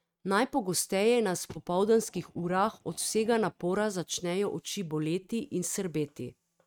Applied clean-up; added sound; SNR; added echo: neural mask model RNNoise.